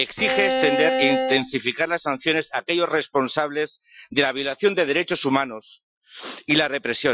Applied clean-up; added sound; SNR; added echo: classical method Wiener filter.